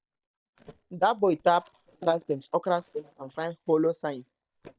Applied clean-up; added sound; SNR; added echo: neural mask model DeepFilterNet 3.